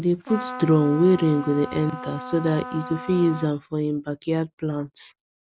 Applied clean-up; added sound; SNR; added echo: none; Trumpet; 12 dB; none.